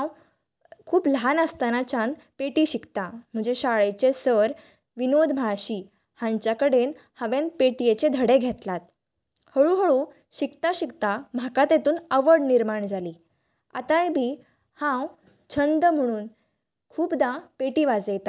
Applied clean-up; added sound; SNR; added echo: none; none; none; none.